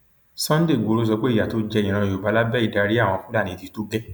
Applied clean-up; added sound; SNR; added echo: none; none; none; none.